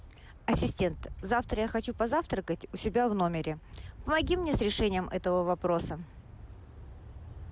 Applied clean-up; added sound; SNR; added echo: none; none; none; none.